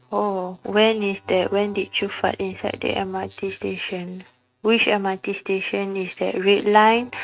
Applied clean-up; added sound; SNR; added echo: neural mask model RNNoise.